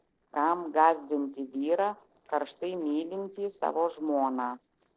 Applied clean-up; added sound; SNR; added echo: neural separator model SepFormer DNS4.